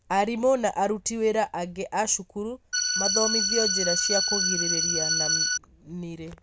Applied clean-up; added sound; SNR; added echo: none; Organ; -3 dB; none.